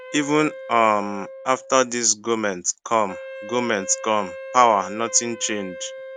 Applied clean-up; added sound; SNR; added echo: none; Wind instrument, woodwind instrument; 14 dB; none.